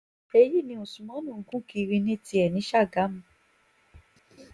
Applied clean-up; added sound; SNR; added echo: none; none; none; none.